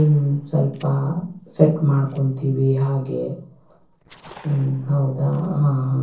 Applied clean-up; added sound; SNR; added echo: neural separator model SepFormer DNS4.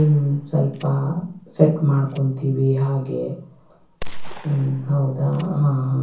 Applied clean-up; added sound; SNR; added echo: none; Gunshot, gunfire; 12 dB; reverberation time 0.6 s.